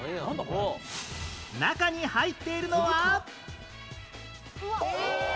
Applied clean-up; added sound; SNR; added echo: none; Thunder; 18 dB; none.